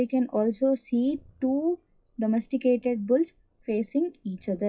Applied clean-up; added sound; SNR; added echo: classical method WPE with log-MMSE.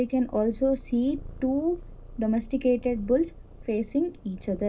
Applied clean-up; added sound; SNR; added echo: none; Purr; 16 dB; reverberation time 0.2 s.